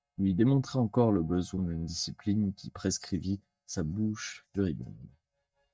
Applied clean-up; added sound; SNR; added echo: neural mask model DeepFilterNet 3.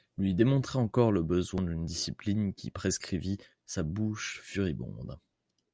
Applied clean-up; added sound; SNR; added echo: none; none; none; none.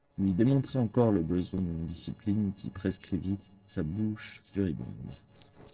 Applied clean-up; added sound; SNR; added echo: neural separator model SepFormer DNS4.